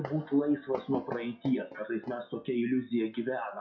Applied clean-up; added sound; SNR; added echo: classical method WPE with log-MMSE.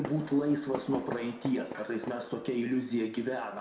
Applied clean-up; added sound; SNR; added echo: none; Fireworks; 12 dB; reverberation time 0.6 s.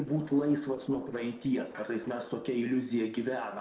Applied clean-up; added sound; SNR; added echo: neural separator model SepFormer DNS4.